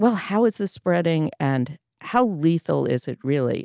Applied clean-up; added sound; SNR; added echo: none; none; none; none.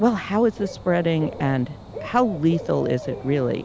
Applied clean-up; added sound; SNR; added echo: none; Bird / Dog; 13 dB; none.